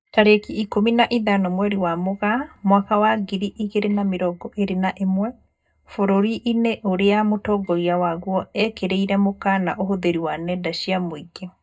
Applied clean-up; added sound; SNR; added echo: neural mask model DeepFilterNet 3.